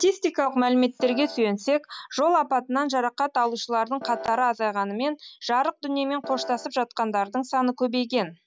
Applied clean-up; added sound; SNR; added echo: none; Piano; 11 dB; none.